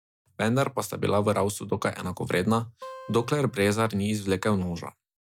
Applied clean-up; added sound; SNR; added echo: none; Acoustic guitar; 19 dB; none.